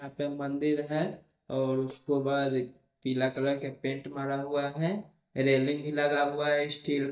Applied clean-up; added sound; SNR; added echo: neural mask model DeepFilterNet 3.